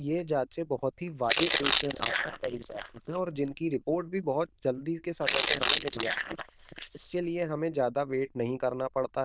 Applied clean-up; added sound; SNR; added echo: neural diffusion model UNIVERSE++.